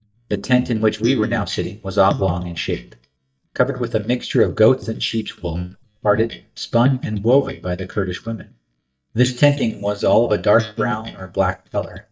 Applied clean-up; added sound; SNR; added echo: neural mask model DeepFilterNet 3.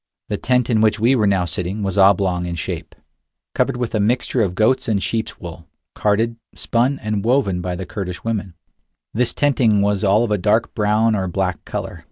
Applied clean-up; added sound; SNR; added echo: none; none; none; none.